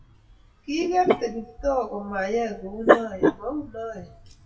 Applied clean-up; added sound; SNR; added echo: classical method WPE with log-MMSE.